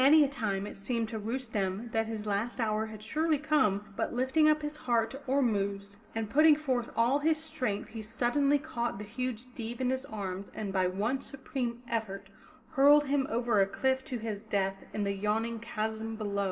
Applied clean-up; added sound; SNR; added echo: none; none; none; reverberation time 1.0 s.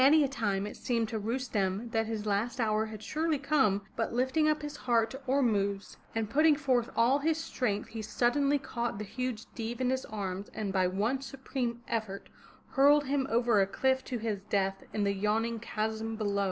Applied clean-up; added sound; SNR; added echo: none; none; none; none.